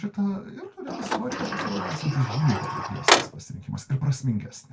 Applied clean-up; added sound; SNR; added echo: none; Sliding door; -2 dB; reverberation time 0.2 s.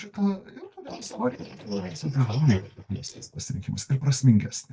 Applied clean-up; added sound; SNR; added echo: neural mask model DeepFilterNet 3.